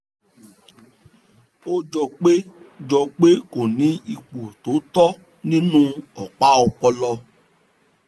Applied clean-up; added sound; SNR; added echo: none; none; none; none.